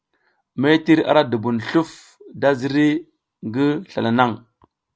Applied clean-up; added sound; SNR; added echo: none; none; none; none.